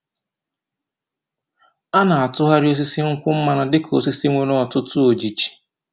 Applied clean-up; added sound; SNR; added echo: none; none; none; none.